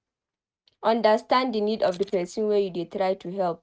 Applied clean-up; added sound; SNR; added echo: neural mask model RNNoise.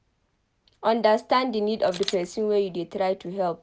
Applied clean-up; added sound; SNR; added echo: none; Camera; 15 dB; none.